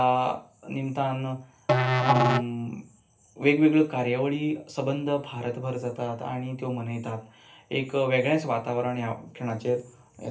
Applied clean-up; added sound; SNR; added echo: none; Musical instrument; -1 dB; reverberation time 0.3 s.